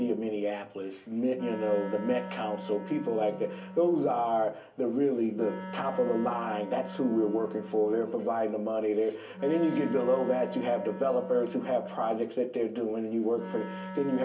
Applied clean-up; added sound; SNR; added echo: none; Wind instrument, woodwind instrument; 13 dB; reverberation time 0.2 s.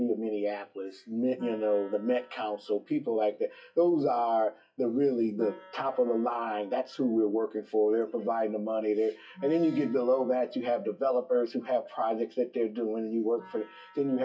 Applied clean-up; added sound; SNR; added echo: classical method WPE with log-MMSE.